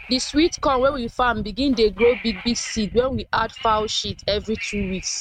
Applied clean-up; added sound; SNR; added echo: neural mask model RNNoise.